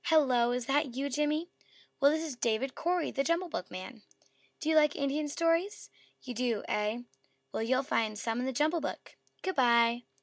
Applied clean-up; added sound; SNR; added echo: none; none; none; none.